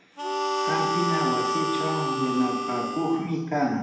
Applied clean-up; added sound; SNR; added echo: none; Harmonica; 0 dB; reverberation time 0.9 s.